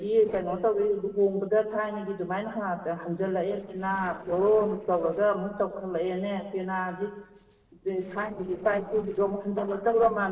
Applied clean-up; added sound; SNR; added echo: neural separator model SepFormer DNS4.